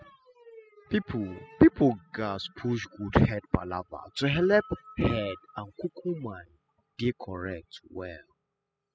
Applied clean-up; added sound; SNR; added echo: classical method spectral subtraction.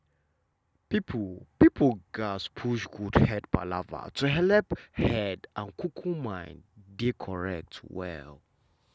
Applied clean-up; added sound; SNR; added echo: none; none; none; none.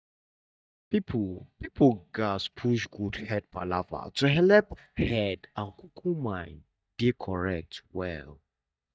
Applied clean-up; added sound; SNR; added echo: neural mask model DeepFilterNet 3.